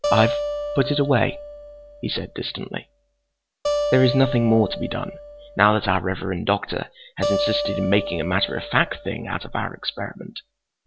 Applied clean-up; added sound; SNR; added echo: none; Acoustic guitar; 6 dB; none.